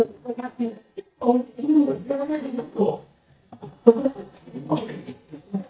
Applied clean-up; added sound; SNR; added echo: neural mask model DeepFilterNet 3.